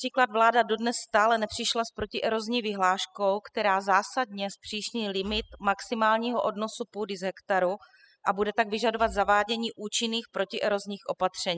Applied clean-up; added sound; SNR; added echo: classical method spectral subtraction.